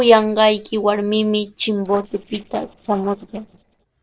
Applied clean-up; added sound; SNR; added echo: neural separator model SepFormer DNS4.